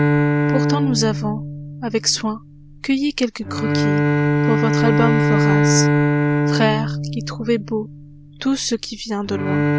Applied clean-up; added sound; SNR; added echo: none; Bowed string instrument; -4 dB; none.